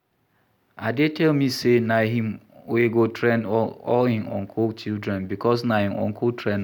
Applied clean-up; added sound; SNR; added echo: none; none; none; none.